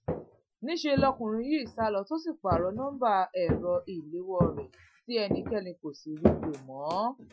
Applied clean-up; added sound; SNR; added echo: classical method Wiener filter.